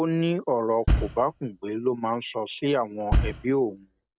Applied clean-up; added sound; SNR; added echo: none; Bass drum; 0 dB; none.